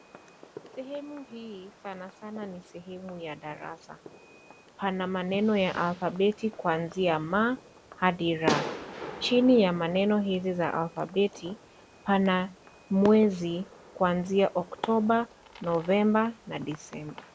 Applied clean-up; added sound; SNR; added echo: none; Fireworks; 14 dB; none.